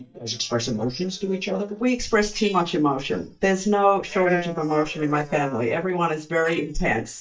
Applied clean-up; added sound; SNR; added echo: neural mask model DeepFilterNet 3.